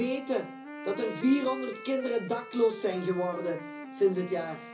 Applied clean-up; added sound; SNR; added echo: none; Wind instrument, woodwind instrument; 12 dB; reverberation time 0.5 s.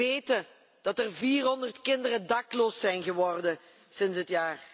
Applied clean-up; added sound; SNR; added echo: none; none; none; none.